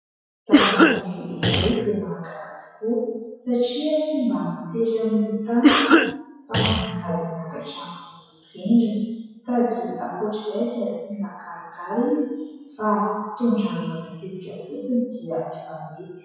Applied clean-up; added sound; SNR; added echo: classical method WPE with log-MMSE.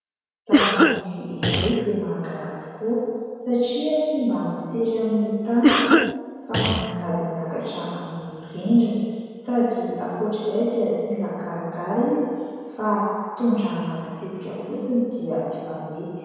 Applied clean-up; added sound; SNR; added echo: none; Cough; -3 dB; reverberation time 1.9 s.